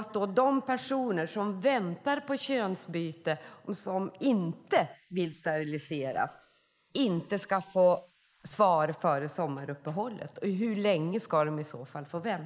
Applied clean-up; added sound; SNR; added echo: neural mask model Resemble Enhance denoiser.